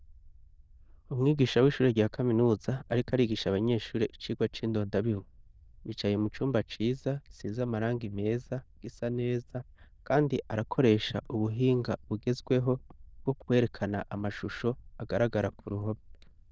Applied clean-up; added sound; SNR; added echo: neural diffusion model UNIVERSE++.